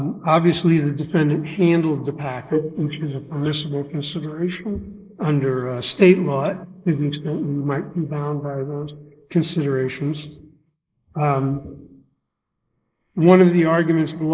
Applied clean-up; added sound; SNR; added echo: neural mask model Resemble Enhance denoiser.